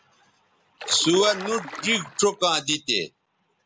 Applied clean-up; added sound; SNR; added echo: none; Stream; 10 dB; none.